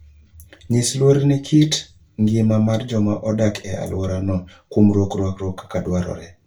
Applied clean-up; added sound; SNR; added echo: none; none; none; reverberation time 0.2 s.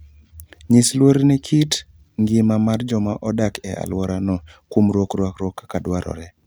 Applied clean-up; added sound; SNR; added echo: none; none; none; none.